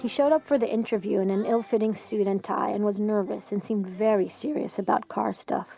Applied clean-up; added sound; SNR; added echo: none; none; none; none.